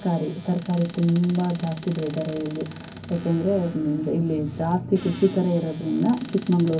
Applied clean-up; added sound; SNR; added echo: none; Squeak / Cupboard open or close; 14 dB; reverberation time 0.4 s.